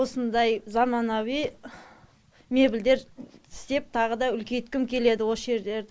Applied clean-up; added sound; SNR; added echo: none; none; none; none.